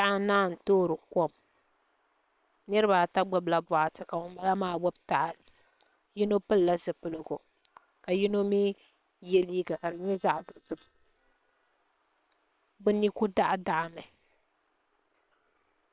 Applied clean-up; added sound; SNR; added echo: neural separator model SepFormer WHAM!.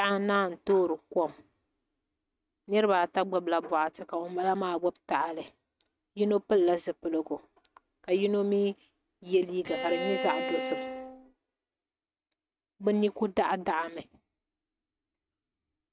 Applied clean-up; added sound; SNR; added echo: neural mask model RNNoise.